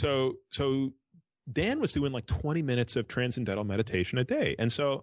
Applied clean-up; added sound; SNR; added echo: none; none; none; none.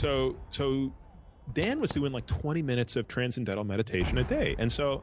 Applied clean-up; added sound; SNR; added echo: none; Cheering / Fireworks; 11 dB; none.